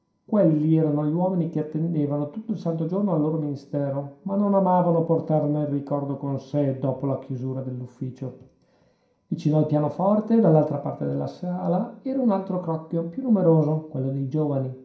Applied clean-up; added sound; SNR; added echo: none; none; none; reverberation time 0.5 s.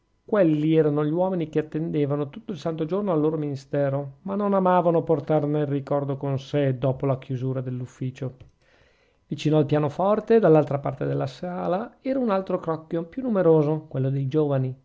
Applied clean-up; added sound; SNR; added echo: none; none; none; none.